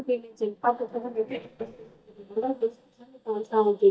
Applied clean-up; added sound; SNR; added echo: neural mask model DeepFilterNet 3.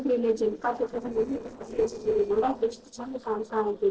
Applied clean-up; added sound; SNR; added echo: neural separator model SepFormer DNS4.